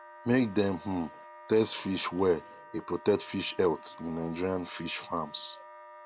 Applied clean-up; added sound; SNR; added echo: none; Wind instrument, woodwind instrument; 19 dB; none.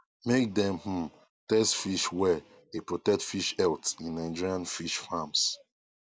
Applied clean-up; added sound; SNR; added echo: none; none; none; none.